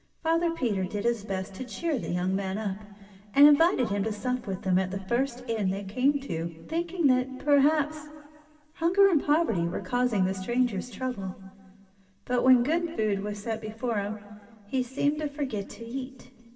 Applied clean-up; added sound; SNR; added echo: none; none; none; reverberation time 1.9 s.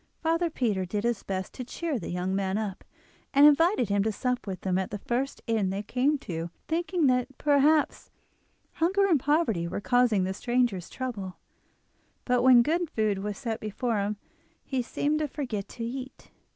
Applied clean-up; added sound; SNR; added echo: none; none; none; none.